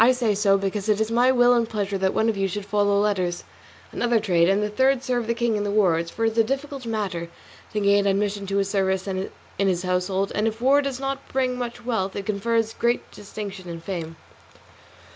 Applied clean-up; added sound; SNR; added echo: none; none; none; none.